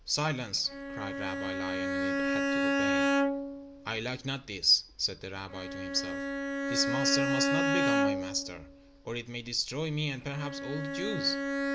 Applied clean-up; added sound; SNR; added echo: none; Bowed string instrument; -2 dB; none.